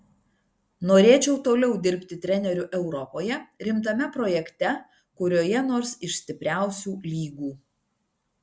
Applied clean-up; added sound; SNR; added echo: none; none; none; none.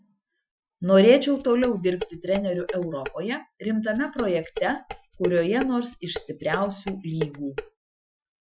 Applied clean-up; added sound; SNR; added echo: classical method Wiener filter.